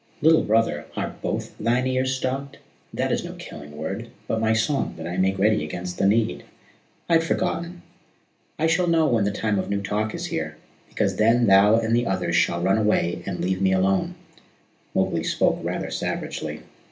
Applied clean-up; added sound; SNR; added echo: none; none; none; reverberation time 0.3 s.